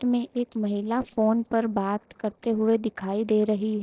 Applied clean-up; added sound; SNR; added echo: neural separator model SepFormer DNS4.